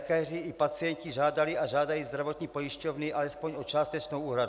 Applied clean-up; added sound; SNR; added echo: none; none; none; none.